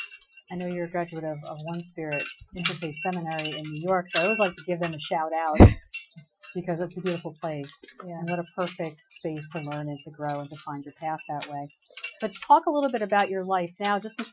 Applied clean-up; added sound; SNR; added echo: classical method Wiener filter.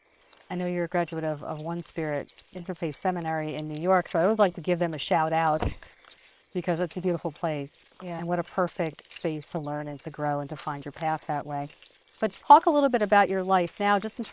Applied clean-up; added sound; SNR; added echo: neural separator model SepFormer WHAM!.